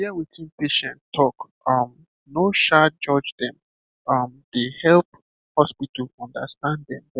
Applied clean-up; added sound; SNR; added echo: none; none; none; none.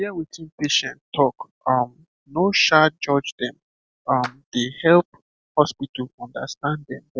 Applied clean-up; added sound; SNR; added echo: none; Clapping; 18 dB; none.